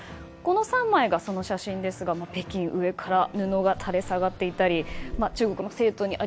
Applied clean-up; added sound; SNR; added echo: none; Insect; 13 dB; none.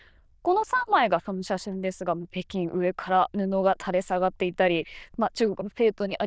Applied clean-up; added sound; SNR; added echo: neural diffusion model UNIVERSE++.